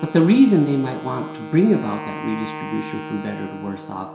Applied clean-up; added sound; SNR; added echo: none; Wind instrument, woodwind instrument; 13 dB; reverberation time 0.7 s.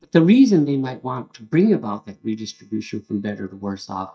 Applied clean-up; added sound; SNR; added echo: neural mask model DeepFilterNet 3.